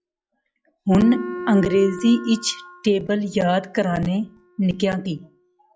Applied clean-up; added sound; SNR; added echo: classical method log-MMSE.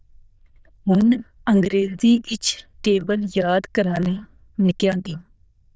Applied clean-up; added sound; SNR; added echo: neural diffusion model UNIVERSE++.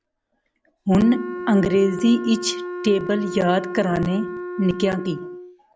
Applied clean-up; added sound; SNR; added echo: none; Wind instrument, woodwind instrument; 10 dB; none.